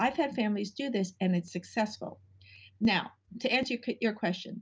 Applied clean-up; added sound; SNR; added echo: none; none; none; none.